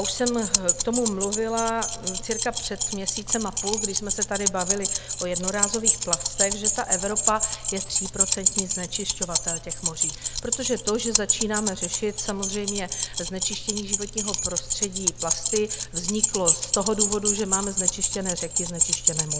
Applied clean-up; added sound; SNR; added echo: none; Keys jangling; -4 dB; none.